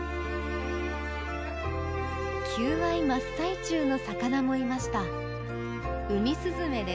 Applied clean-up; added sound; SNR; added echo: none; none; none; none.